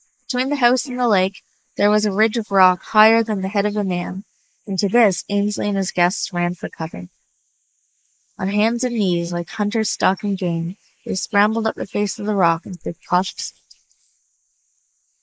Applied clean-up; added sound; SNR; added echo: neural mask model Resemble Enhance denoiser.